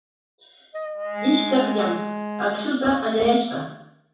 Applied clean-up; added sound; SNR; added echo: none; Wind instrument, woodwind instrument; 6 dB; reverberation time 0.7 s.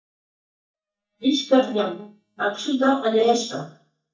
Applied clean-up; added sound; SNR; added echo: neural mask model DeepFilterNet 3.